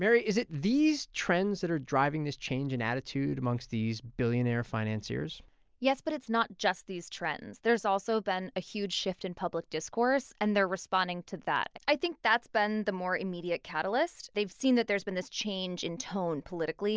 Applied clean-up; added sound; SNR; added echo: none; none; none; none.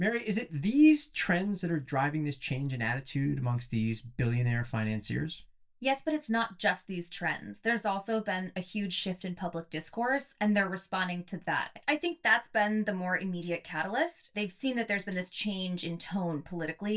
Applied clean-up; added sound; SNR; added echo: neural mask model DeepFilterNet 3.